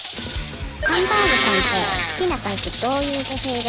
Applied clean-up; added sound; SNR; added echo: none; Rattle / Rattle (instrument) + Domestic sounds, home sounds; -4 dB; none.